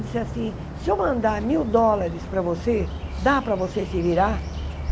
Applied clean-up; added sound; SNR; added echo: none; Bird; 7 dB; none.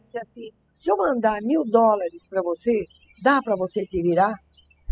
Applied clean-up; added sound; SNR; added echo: classical method spectral subtraction.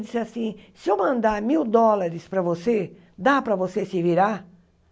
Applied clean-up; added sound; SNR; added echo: none; none; none; none.